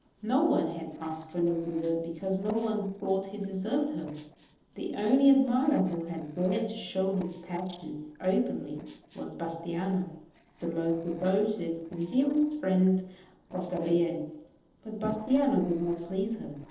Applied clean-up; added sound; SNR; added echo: neural separator model SepFormer DNS4.